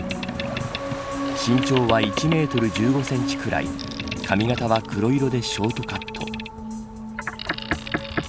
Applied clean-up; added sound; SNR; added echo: none; Boat, Water vehicle; 8 dB; none.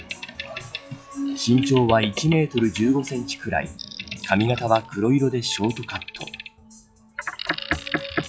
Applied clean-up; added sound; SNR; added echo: classical method log-MMSE.